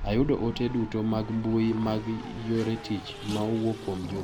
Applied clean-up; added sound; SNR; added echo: none; Race car, auto racing; 10 dB; none.